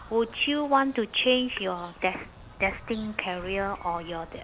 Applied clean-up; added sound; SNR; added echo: none; Bird vocalization, bird call, bird song; 18 dB; none.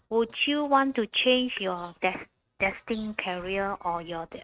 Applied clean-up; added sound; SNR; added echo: neural mask model RNNoise.